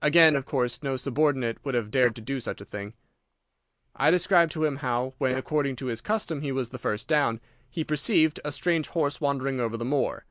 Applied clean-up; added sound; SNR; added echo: neural mask model Resemble Enhance denoiser.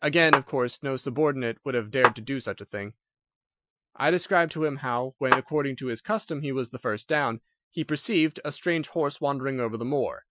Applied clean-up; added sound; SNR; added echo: classical method Wiener filter.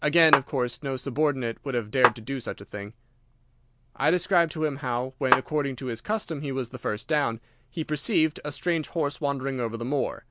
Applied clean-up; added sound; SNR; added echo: none; Clapping; -2 dB; none.